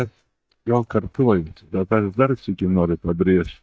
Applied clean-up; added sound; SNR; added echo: neural mask model DeepFilterNet 3.